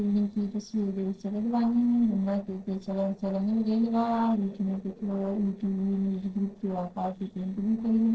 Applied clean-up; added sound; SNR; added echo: neural separator model SepFormer DNS4.